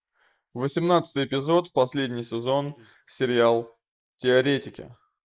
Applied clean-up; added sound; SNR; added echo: neural mask model Resemble Enhance denoiser.